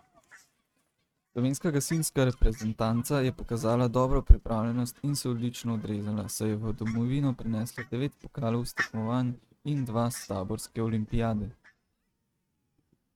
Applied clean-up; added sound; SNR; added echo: neural mask model RNNoise.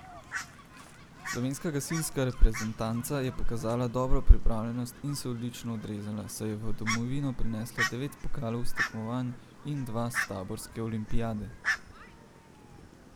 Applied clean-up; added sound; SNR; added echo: none; Fowl; 12 dB; none.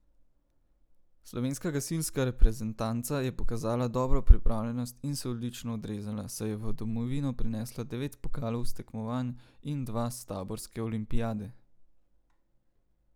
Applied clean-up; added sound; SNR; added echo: none; none; none; none.